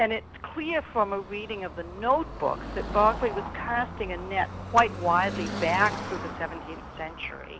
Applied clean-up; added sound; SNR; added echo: none; Car passing by / Traffic noise, roadway noise; 9 dB; none.